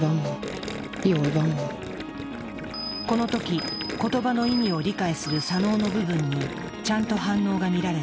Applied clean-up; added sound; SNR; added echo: none; Gurgling; 11 dB; none.